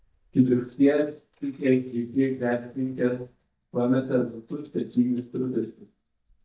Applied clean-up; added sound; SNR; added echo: neural mask model DeepFilterNet 3.